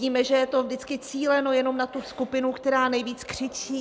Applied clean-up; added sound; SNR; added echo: none; none; none; none.